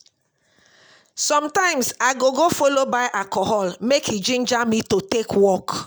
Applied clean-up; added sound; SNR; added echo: none; none; none; none.